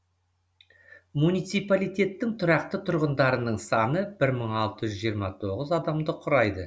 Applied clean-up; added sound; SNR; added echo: none; none; none; none.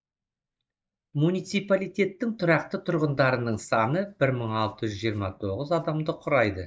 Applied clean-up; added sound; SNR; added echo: neural mask model DeepFilterNet 3.